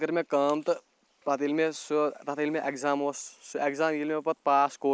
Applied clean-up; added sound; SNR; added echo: neural mask model Resemble Enhance denoiser.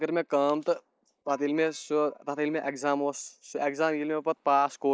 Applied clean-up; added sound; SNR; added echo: neural mask model DeepFilterNet 3.